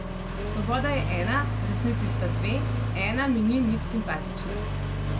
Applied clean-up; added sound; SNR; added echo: none; Accelerating, revving, vroom; -1 dB; none.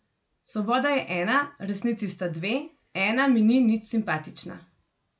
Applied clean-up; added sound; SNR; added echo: none; none; none; none.